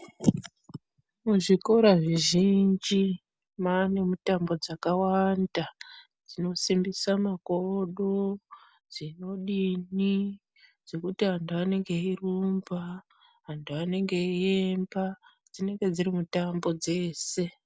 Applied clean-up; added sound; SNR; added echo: none; none; none; none.